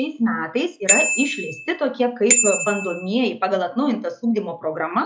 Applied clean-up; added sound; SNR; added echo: classical method log-MMSE.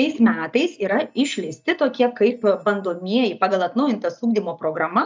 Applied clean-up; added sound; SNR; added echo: neural mask model DeepFilterNet 3.